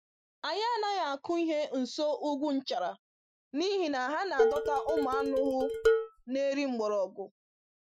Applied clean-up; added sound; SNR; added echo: classical method Wiener filter.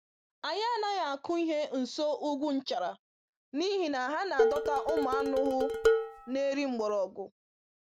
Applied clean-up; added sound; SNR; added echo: none; Dishes, pots, and pans; -1 dB; none.